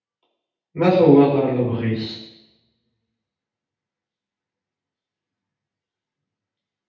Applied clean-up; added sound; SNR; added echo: none; none; none; reverberation time 0.8 s.